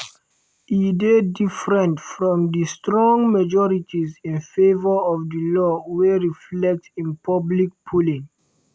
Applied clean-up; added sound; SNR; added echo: none; none; none; none.